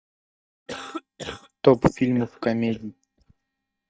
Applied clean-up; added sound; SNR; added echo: neural mask model DeepFilterNet 3.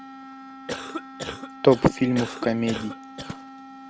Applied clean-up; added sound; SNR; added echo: none; Cough + Wind instrument, woodwind instrument; 10 dB; none.